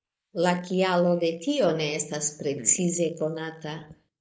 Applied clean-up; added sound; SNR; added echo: neural mask model Resemble Enhance denoiser.